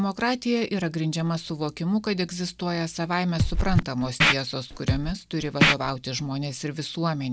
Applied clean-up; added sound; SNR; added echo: none; Scratching (performance technique); -2 dB; none.